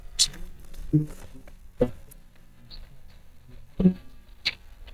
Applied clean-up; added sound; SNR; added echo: neural mask model DeepFilterNet 3.